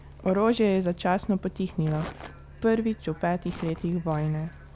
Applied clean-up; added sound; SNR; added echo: none; Crumpling, crinkling + Bus; 17 dB; none.